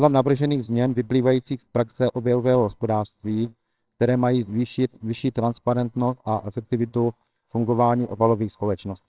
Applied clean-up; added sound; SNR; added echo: neural separator model SepFormer WHAMR!.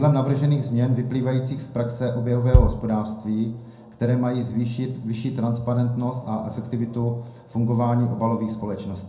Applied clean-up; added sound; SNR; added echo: none; Bass drum; 0 dB; reverberation time 0.5 s.